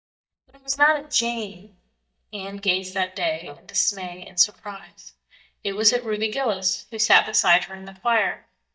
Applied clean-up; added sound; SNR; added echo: neural mask model DeepFilterNet 3.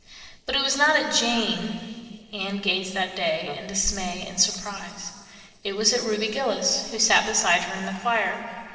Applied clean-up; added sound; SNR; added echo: neural separator model SepFormer DNS4.